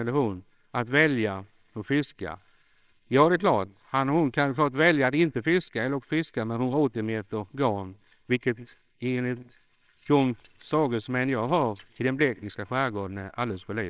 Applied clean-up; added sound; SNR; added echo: neural separator model SepFormer WHAMR!.